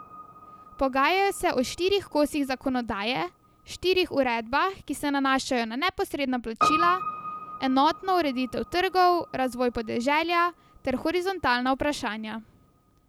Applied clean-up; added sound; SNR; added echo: none; Piano; 11 dB; none.